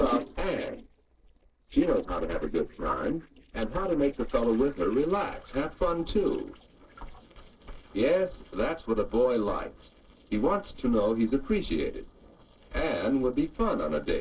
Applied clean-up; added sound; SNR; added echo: neural separator model SepFormer DNS4.